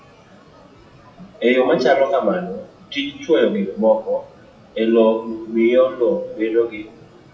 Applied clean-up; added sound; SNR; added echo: classical method WPE with log-MMSE.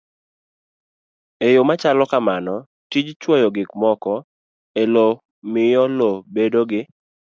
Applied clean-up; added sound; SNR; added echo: none; none; none; none.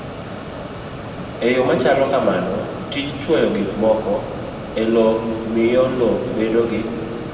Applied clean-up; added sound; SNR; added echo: none; Mechanisms; 10 dB; reverberation time 2.1 s.